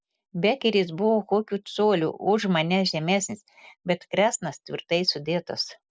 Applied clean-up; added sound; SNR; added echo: none; none; none; none.